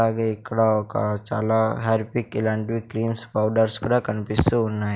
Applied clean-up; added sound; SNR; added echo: none; none; none; none.